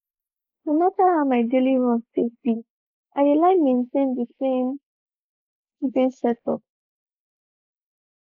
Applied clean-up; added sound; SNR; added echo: neural mask model Resemble Enhance denoiser.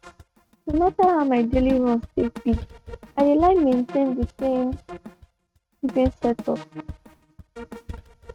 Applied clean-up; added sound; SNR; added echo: neural mask model RNNoise.